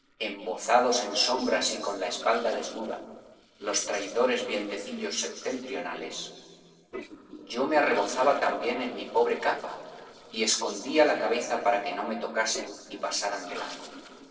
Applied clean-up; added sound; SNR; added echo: neural separator model SepFormer DNS4.